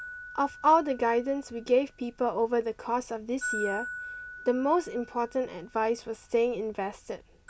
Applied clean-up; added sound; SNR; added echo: none; Glockenspiel; 14 dB; none.